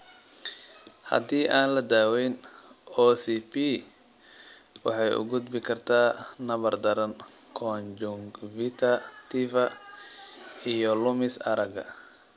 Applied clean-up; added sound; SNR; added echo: none; none; none; none.